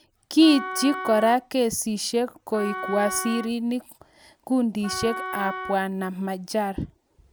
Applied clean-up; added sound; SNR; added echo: none; Wind instrument, woodwind instrument; 11 dB; none.